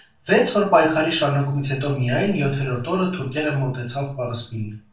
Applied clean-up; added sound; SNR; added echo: none; none; none; reverberation time 0.3 s.